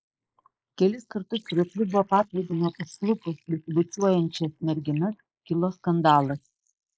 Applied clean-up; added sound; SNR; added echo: neural mask model Resemble Enhance denoiser.